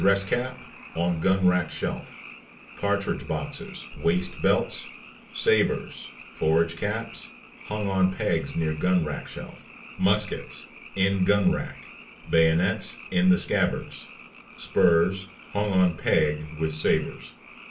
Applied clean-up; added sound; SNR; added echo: none; Frog; 19 dB; reverberation time 0.3 s.